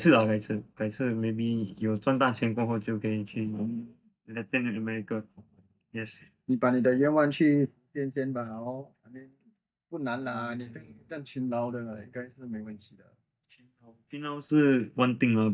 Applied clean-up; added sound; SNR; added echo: neural mask model DeepFilterNet 3.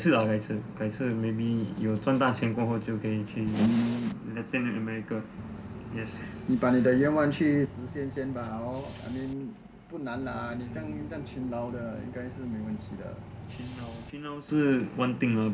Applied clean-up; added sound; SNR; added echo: none; Bus / Engine; 13 dB; none.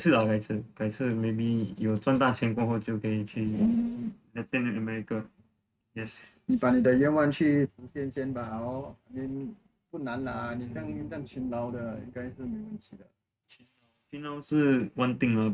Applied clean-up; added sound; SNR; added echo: neural mask model RNNoise.